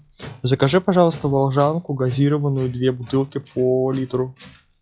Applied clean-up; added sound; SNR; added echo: classical method log-MMSE.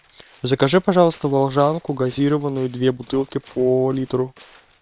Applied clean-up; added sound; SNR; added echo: neural separator model SepFormer WHAM!.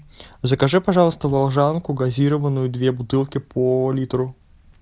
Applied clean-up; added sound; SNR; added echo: none; none; none; none.